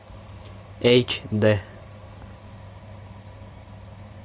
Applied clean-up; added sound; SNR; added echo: none; none; none; none.